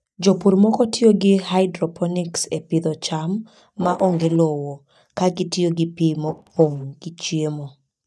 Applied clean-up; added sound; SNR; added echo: neural mask model DeepFilterNet 3.